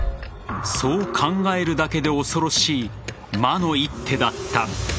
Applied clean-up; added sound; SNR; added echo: none; Bass drum; 14 dB; none.